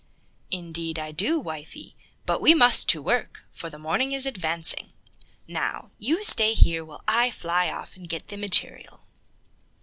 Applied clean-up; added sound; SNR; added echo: none; none; none; none.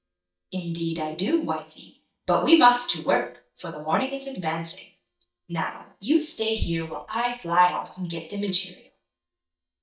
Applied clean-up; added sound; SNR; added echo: neural mask model DeepFilterNet 3.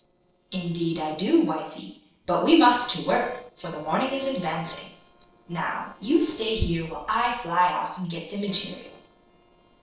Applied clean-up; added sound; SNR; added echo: neural separator model SepFormer DNS4.